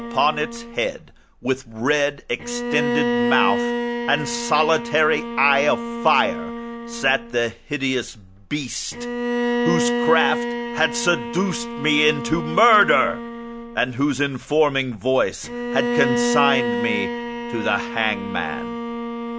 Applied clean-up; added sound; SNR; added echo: none; Bowed string instrument; 4 dB; none.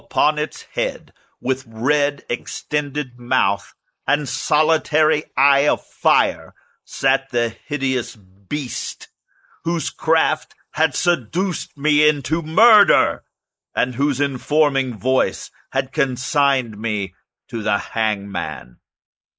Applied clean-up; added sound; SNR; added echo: neural mask model Resemble Enhance denoiser.